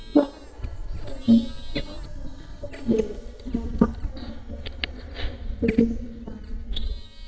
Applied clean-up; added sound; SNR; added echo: neural mask model DeepFilterNet 3.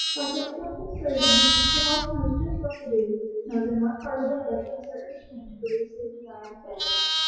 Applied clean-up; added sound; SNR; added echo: classical method WPE with log-MMSE.